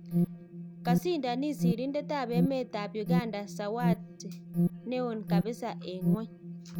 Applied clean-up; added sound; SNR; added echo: none; Alarm; -3 dB; none.